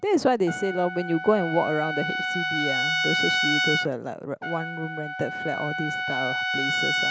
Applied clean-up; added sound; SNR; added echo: none; Trumpet; 1 dB; none.